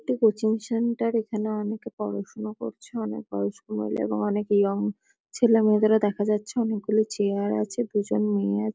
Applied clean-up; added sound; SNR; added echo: none; none; none; none.